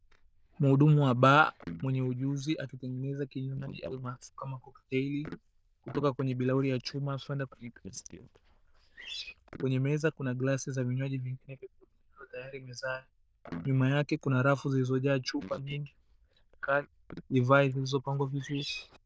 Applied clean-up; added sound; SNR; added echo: neural diffusion model UNIVERSE++.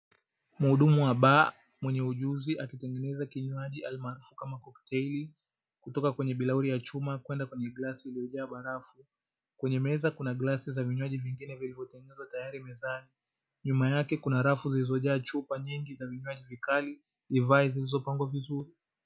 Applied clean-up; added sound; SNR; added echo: none; none; none; none.